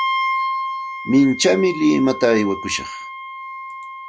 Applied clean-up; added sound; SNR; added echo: none; Wind instrument, woodwind instrument; 6 dB; none.